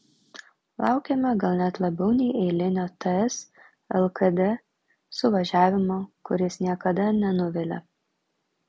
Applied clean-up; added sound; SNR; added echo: none; none; none; none.